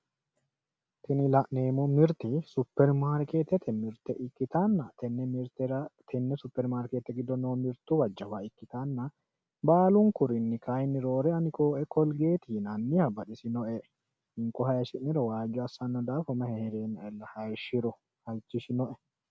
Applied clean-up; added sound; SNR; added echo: none; none; none; none.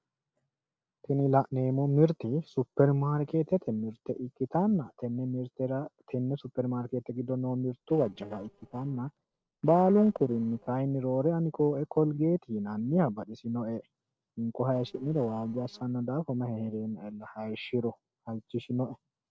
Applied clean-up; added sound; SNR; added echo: neural separator model SepFormer DNS4.